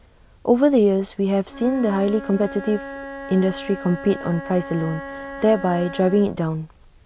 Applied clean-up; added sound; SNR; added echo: none; Wind instrument, woodwind instrument; 14 dB; none.